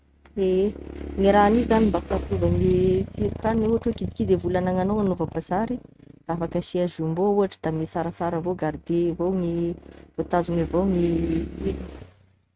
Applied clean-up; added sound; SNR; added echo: neural mask model RNNoise.